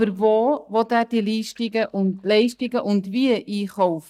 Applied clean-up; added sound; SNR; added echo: neural mask model DeepFilterNet 3.